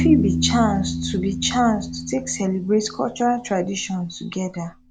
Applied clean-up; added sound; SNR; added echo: none; Piano; 5 dB; none.